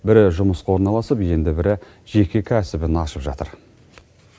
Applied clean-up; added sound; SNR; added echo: none; none; none; none.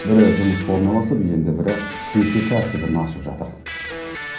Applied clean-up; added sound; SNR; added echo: none; Electric guitar; 12 dB; reverberation time 0.6 s.